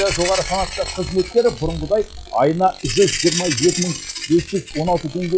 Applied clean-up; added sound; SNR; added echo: classical method log-MMSE.